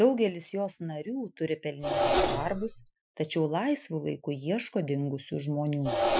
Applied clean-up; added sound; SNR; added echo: classical method Wiener filter.